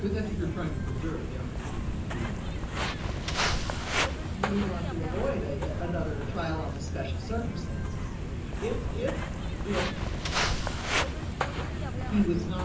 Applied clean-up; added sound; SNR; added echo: none; Walk, footsteps; -4 dB; reverberation time 0.6 s.